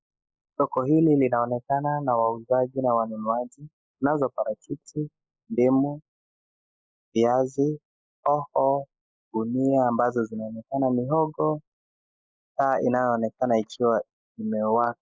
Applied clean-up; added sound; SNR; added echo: neural mask model Resemble Enhance denoiser.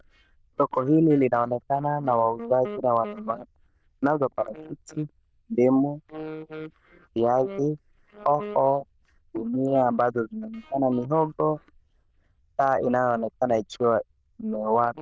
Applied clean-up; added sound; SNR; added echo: neural diffusion model UNIVERSE++.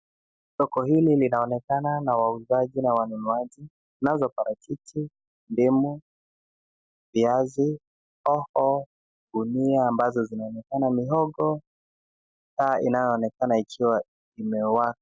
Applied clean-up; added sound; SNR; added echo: none; none; none; none.